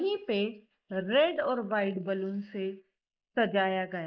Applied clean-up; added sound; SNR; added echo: neural mask model Resemble Enhance denoiser.